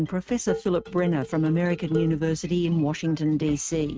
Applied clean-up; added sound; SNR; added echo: neural mask model RNNoise.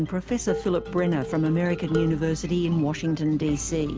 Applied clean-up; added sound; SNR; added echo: none; Dishes, pots, and pans; 10 dB; none.